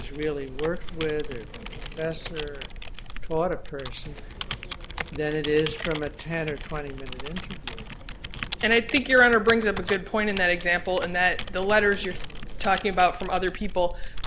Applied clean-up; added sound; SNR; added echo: none; Computer keyboard; 13 dB; none.